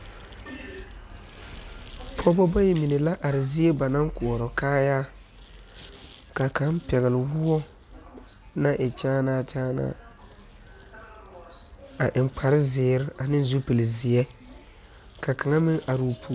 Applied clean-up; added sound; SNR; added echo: none; none; none; none.